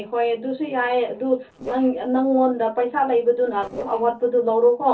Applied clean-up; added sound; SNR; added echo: neural separator model SepFormer DNS4.